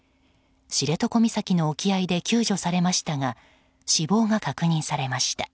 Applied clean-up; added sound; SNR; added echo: none; none; none; none.